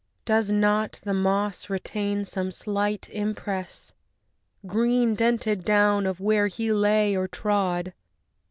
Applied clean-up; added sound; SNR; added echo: none; none; none; none.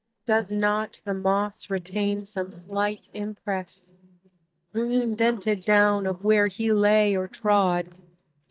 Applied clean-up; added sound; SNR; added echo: neural mask model DeepFilterNet 3.